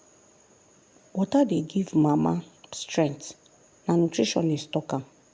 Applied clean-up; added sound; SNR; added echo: none; none; none; none.